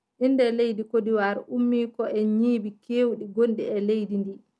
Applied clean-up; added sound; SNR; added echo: none; none; none; none.